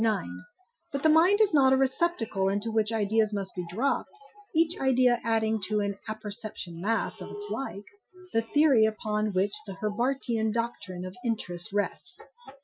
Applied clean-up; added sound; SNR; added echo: classical method Wiener filter.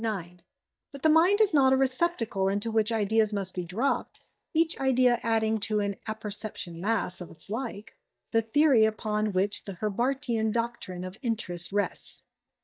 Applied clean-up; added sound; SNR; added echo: neural mask model DeepFilterNet 3.